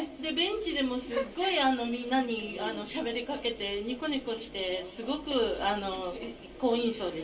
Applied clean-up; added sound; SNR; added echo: none; Gasp; 12 dB; reverberation time 0.3 s.